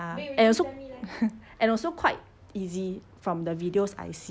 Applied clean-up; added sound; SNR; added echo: none; none; none; none.